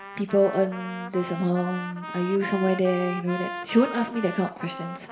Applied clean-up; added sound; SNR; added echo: none; Trumpet; 11 dB; reverberation time 0.6 s.